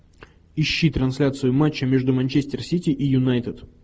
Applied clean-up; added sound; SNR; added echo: none; none; none; none.